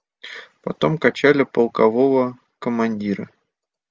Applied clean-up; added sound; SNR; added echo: none; none; none; none.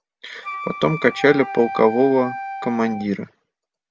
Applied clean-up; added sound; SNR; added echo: none; Wind instrument, woodwind instrument; 10 dB; none.